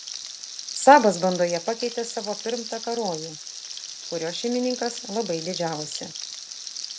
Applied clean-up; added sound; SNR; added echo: none; Frying (food); 11 dB; none.